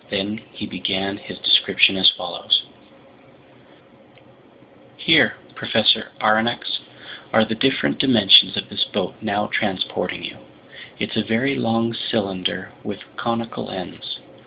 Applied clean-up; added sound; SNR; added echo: none; none; none; none.